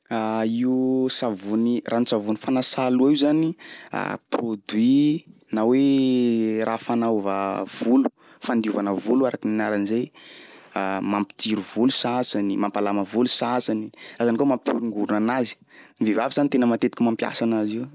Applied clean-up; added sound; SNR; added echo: none; none; none; none.